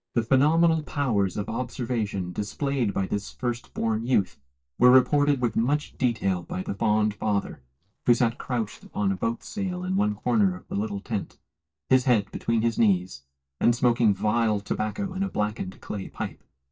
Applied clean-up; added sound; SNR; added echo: neural mask model DeepFilterNet 3.